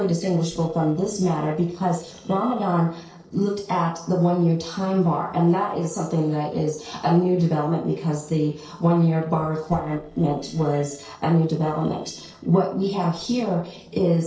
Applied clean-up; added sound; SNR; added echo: neural separator model SepFormer DNS4.